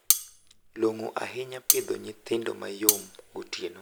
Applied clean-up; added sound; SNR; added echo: none; Cutlery, silverware; -5 dB; none.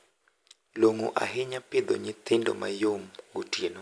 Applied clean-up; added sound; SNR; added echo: none; none; none; none.